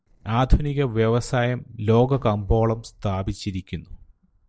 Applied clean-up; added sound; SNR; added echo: neural separator model SepFormer DNS4.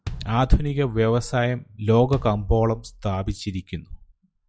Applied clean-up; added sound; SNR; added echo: classical method log-MMSE.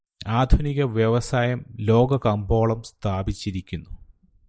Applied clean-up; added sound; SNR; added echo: neural mask model Resemble Enhance denoiser.